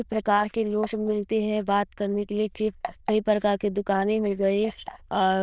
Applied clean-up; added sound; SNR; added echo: neural diffusion model UNIVERSE++.